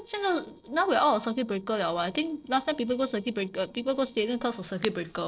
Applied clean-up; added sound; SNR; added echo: neural separator model SepFormer DNS4.